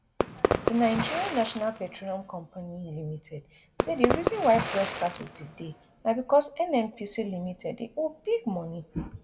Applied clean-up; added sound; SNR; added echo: none; Fireworks; 2 dB; reverberation time 1.0 s.